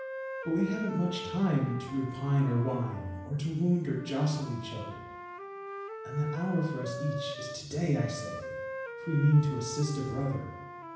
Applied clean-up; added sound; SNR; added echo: none; Wind instrument, woodwind instrument; 10 dB; reverberation time 0.9 s.